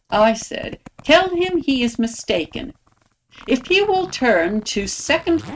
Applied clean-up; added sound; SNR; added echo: neural mask model RNNoise.